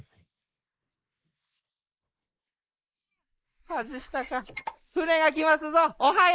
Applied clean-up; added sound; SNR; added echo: neural mask model Resemble Enhance denoiser.